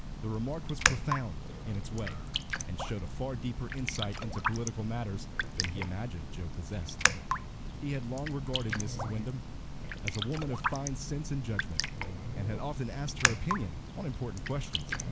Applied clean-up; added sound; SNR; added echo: none; Train + Raindrop; -2 dB; none.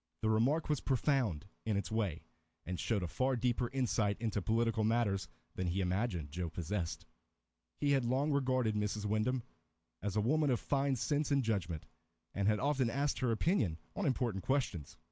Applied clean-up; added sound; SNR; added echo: none; none; none; none.